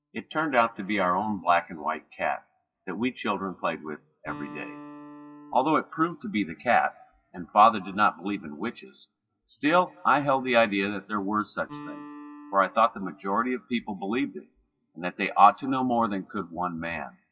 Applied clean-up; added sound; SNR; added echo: classical method WPE with log-MMSE.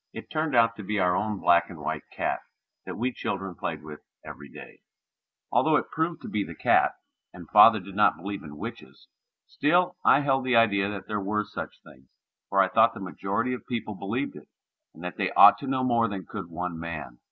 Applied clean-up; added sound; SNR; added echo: none; none; none; none.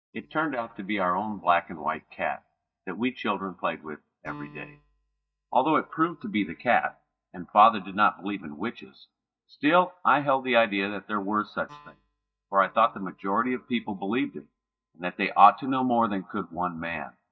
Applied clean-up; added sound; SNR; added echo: neural mask model DeepFilterNet 3.